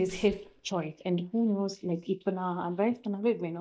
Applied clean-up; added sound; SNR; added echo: neural mask model DeepFilterNet 3.